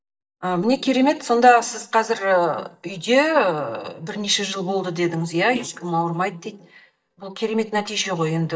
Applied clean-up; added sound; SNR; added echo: neural mask model DeepFilterNet 3.